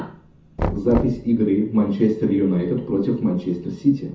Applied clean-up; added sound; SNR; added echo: none; Knock; 10 dB; reverberation time 0.6 s.